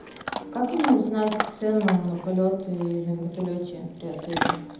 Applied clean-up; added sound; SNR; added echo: none; Chewing, mastication / Dog; 7 dB; reverberation time 0.8 s.